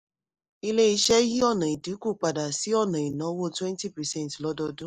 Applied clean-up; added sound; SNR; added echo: neural mask model Resemble Enhance denoiser.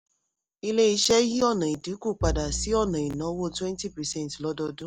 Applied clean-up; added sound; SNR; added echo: none; Bowed string instrument; 9 dB; none.